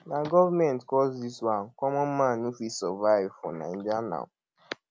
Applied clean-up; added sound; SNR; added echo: none; none; none; none.